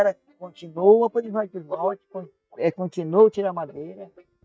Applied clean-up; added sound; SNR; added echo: neural mask model DeepFilterNet 3.